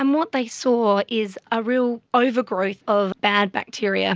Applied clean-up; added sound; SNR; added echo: none; none; none; none.